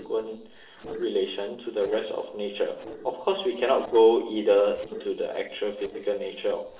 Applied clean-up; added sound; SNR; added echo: neural separator model SepFormer DNS4.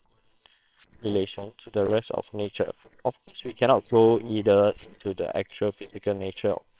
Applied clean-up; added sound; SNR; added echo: neural separator model SepFormer WHAMR!.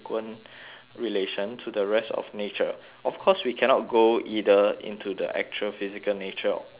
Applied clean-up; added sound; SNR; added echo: none; none; none; none.